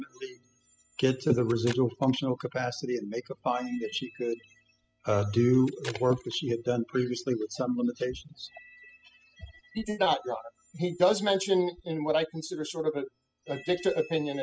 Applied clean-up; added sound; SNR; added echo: classical method spectral subtraction.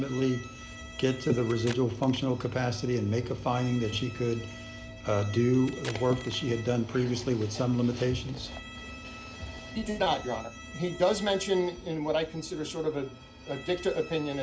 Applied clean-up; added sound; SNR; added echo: none; Bowed string instrument + Packing tape, duct tape; 17 dB; none.